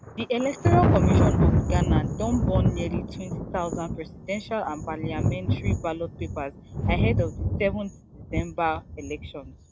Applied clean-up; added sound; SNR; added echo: none; Thunder; -4 dB; none.